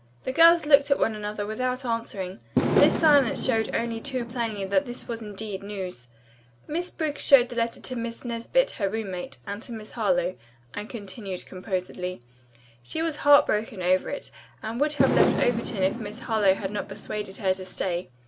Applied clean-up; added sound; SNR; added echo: none; Fireworks; 3 dB; none.